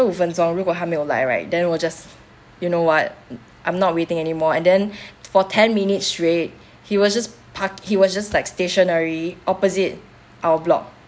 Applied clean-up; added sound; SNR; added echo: none; none; none; none.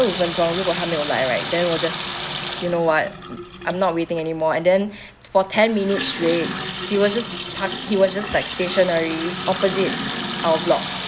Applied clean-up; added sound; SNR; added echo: none; Sink (filling or washing) / Water tap, faucet; 3 dB; none.